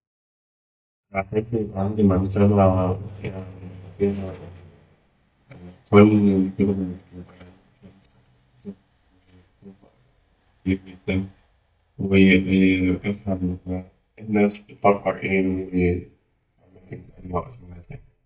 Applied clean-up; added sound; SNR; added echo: neural mask model DeepFilterNet 3.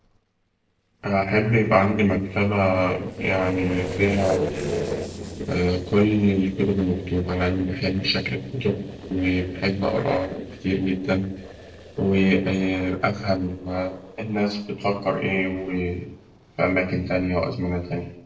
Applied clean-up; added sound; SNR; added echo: neural separator model SepFormer DNS4.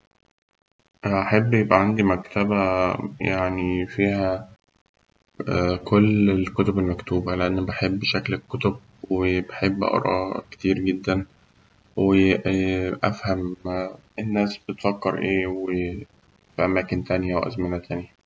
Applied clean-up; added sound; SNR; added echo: none; none; none; none.